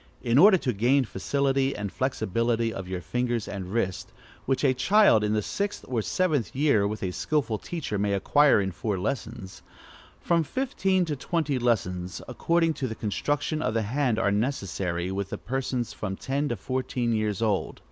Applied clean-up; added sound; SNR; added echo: none; none; none; none.